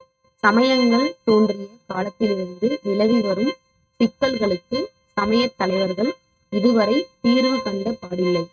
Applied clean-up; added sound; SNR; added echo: neural mask model RNNoise.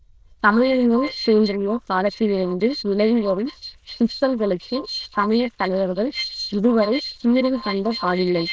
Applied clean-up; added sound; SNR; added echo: neural diffusion model UNIVERSE++.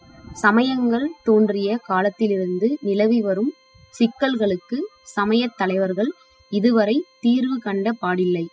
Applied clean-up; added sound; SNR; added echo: classical method spectral subtraction.